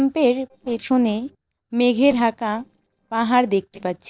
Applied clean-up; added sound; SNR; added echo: neural separator model SepFormer DNS4.